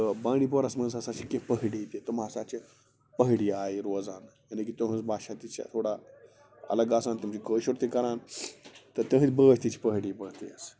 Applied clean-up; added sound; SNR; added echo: none; none; none; none.